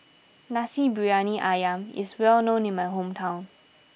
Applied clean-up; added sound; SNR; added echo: none; none; none; none.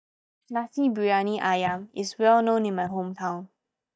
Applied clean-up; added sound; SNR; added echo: neural mask model DeepFilterNet 3.